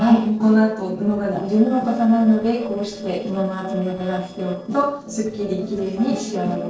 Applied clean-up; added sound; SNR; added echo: neural separator model SepFormer DNS4.